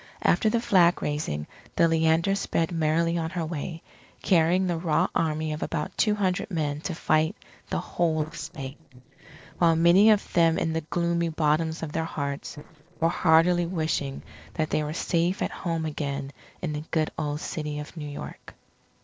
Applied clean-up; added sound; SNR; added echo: neural separator model SepFormer DNS4.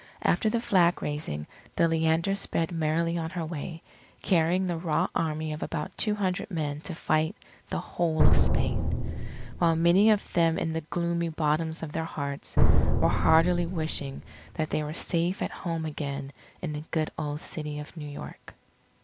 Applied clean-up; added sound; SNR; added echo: none; Drum; -3 dB; none.